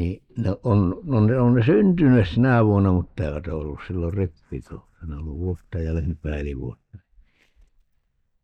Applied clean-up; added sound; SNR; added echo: neural mask model DeepFilterNet 3.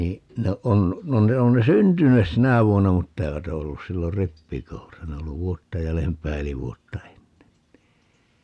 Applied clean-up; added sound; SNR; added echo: none; none; none; none.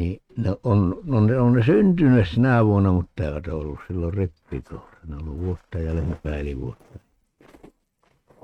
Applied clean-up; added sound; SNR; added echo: neural mask model RNNoise.